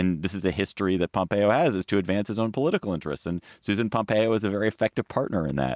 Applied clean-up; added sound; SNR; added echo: none; none; none; none.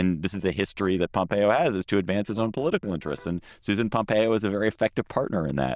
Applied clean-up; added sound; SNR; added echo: neural diffusion model UNIVERSE++.